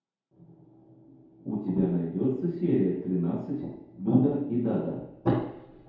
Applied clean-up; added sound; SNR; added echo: none; none; none; reverberation time 0.8 s.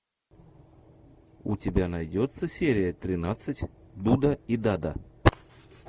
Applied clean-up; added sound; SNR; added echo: none; none; none; none.